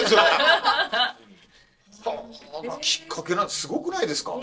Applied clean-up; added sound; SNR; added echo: neural separator model SepFormer DNS4.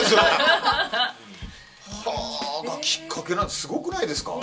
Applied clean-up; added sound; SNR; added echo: none; Drum kit; 18 dB; reverberation time 0.2 s.